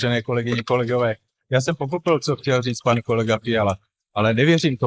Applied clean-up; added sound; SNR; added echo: neural mask model Resemble Enhance denoiser.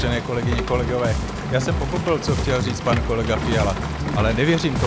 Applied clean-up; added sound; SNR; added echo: none; Bass guitar + Rain; 1 dB; none.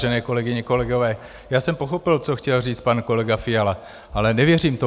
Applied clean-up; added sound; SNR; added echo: none; none; none; none.